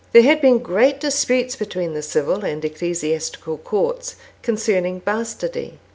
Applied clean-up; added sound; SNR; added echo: none; none; none; none.